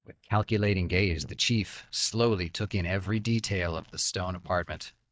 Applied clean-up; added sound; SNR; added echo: neural mask model DeepFilterNet 3.